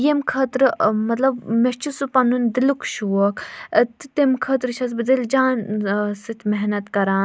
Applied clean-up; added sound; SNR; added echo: none; none; none; none.